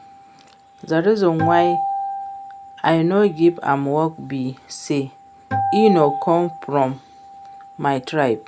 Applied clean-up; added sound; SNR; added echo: none; Acoustic guitar; 8 dB; none.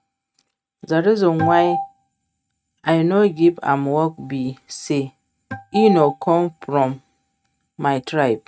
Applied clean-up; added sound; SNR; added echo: neural mask model RNNoise.